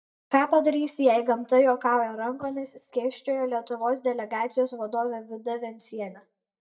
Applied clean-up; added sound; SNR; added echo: neural mask model DeepFilterNet 3.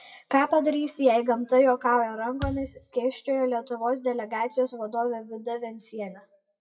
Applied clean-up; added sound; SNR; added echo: classical method WPE with log-MMSE.